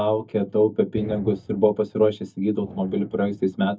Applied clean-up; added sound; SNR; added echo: neural mask model DeepFilterNet 3.